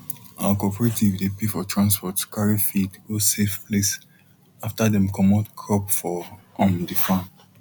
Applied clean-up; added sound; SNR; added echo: none; none; none; none.